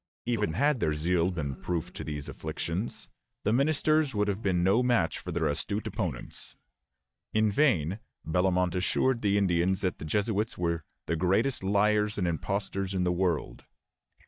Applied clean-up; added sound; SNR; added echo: neural mask model DeepFilterNet 3.